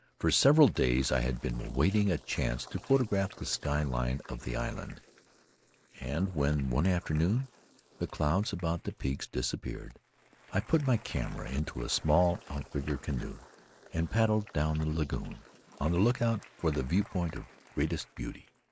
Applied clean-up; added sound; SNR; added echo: neural mask model Resemble Enhance denoiser.